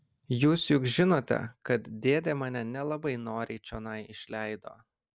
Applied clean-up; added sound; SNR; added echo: none; none; none; none.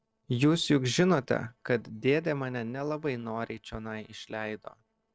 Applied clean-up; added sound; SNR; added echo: neural separator model SepFormer DNS4.